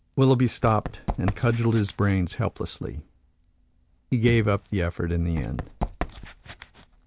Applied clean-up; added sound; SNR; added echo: none; Bass drum + Run; 12 dB; none.